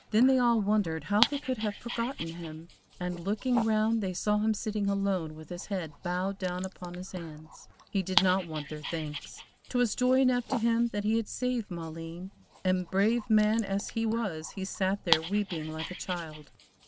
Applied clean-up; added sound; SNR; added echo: none; Dog; 11 dB; none.